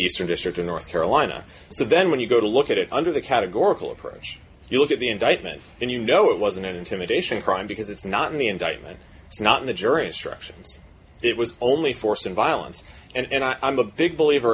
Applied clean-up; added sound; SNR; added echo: none; none; none; none.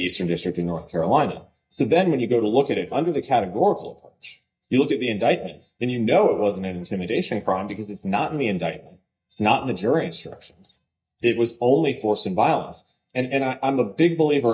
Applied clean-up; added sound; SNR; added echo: neural mask model DeepFilterNet 3.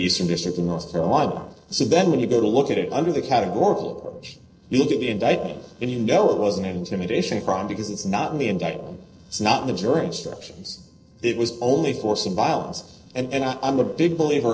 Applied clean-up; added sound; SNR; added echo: neural separator model SepFormer DNS4.